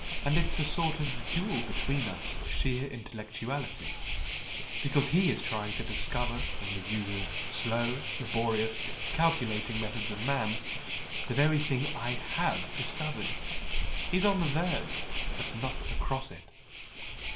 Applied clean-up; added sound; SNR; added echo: none; Waves, surf; 0 dB; reverberation time 1.2 s.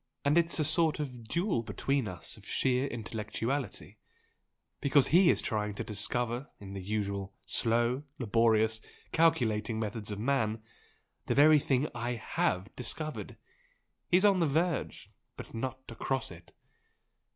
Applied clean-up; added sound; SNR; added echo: none; none; none; none.